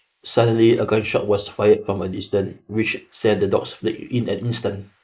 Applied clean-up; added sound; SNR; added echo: neural mask model Resemble Enhance denoiser.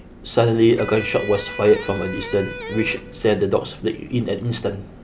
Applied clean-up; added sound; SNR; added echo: none; Electric guitar; 12 dB; none.